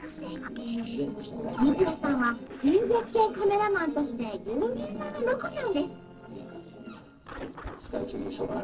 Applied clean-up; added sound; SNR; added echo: neural separator model SepFormer DNS4.